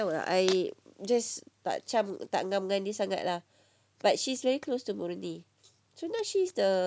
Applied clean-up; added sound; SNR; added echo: none; none; none; none.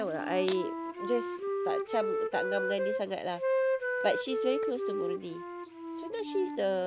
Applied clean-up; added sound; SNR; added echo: none; Wind instrument, woodwind instrument; 0 dB; none.